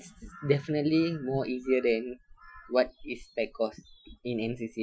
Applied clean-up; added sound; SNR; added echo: classical method Wiener filter.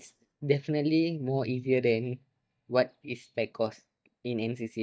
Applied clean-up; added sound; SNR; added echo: neural mask model DeepFilterNet 3.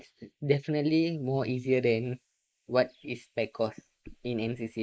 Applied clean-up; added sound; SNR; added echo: neural mask model Resemble Enhance denoiser.